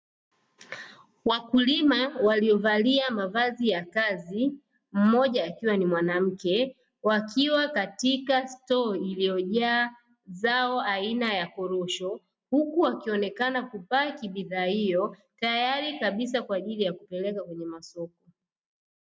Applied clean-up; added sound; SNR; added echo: none; none; none; none.